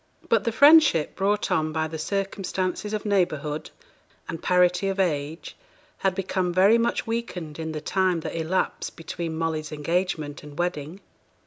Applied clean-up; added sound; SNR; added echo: none; none; none; none.